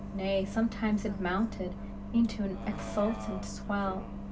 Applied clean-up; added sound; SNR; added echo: none; Bus; 7 dB; reverberation time 0.2 s.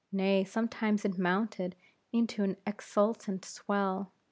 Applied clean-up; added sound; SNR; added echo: none; none; none; none.